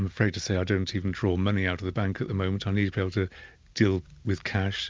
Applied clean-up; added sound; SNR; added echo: none; none; none; none.